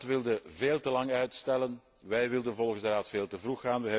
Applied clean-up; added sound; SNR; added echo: none; none; none; none.